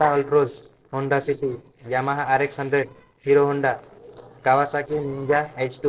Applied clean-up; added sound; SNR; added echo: neural separator model SepFormer DNS4.